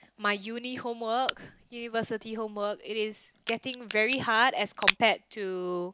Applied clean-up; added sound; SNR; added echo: none; Crack; 6 dB; none.